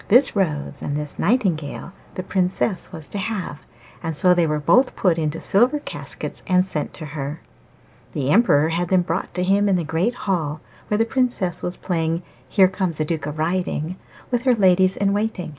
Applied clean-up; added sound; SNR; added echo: none; none; none; none.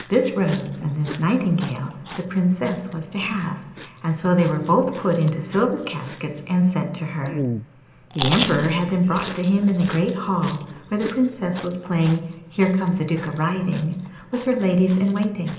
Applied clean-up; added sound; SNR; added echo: none; Chewing, mastication; 14 dB; reverberation time 0.8 s.